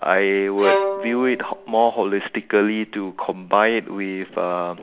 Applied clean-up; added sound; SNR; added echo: none; Bowed string instrument; 6 dB; none.